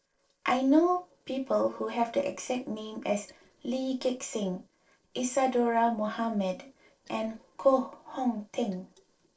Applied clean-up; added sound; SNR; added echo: neural separator model SepFormer DNS4.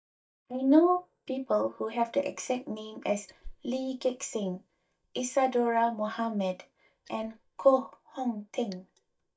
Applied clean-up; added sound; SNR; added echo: neural mask model DeepFilterNet 3.